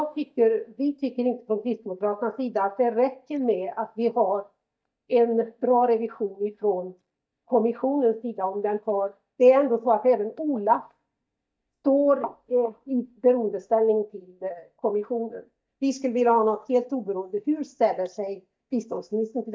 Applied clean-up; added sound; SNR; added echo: neural mask model DeepFilterNet 3.